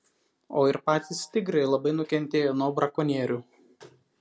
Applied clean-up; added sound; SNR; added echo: none; none; none; none.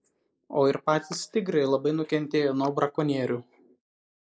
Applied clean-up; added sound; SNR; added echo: neural mask model Resemble Enhance denoiser.